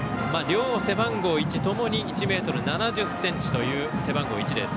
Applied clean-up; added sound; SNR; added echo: none; none; none; none.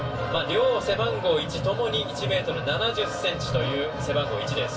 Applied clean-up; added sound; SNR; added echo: none; none; none; reverberation time 0.2 s.